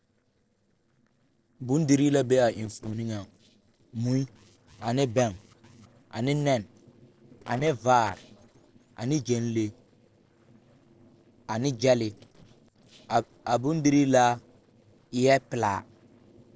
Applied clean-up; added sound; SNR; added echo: neural separator model SepFormer DNS4.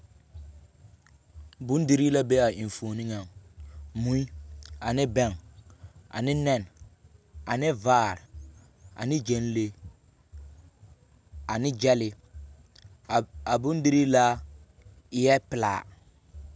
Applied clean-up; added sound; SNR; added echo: none; none; none; none.